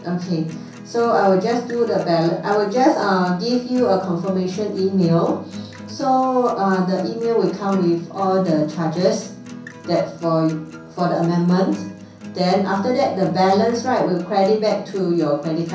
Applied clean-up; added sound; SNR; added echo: none; Acoustic guitar; 17 dB; reverberation time 0.6 s.